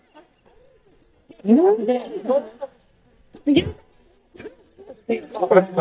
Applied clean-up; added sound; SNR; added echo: neural mask model DeepFilterNet 3.